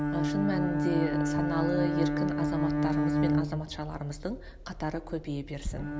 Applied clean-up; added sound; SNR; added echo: none; Bowed string instrument; -4 dB; none.